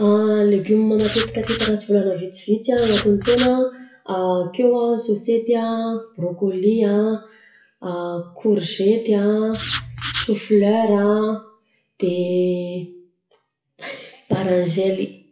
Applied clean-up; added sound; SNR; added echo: classical method WPE with log-MMSE.